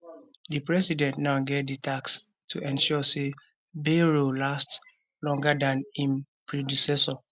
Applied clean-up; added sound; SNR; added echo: none; none; none; none.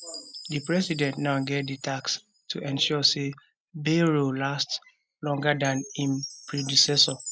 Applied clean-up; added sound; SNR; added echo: none; Chime; 17 dB; none.